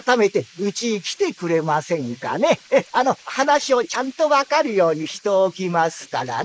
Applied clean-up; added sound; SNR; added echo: neural mask model Resemble Enhance denoiser.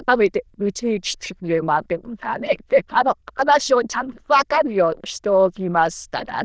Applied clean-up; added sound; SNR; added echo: neural diffusion model UNIVERSE++.